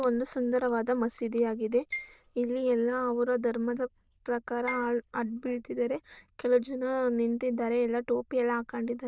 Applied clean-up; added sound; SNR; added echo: neural diffusion model UNIVERSE++.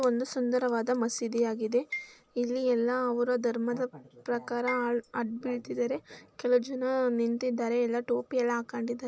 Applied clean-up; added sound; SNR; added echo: none; Marimba, xylophone; 16 dB; none.